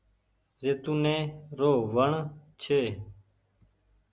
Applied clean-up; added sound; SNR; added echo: none; none; none; none.